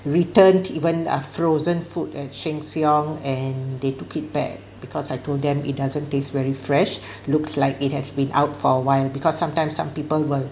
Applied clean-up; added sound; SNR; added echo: none; none; none; none.